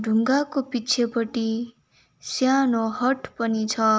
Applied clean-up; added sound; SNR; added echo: none; none; none; none.